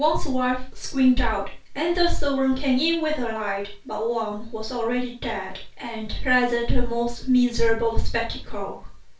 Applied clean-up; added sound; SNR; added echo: none; none; none; reverberation time 0.3 s.